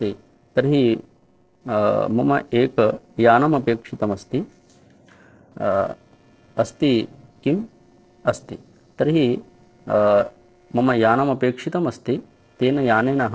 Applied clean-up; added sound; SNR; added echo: neural separator model SepFormer DNS4.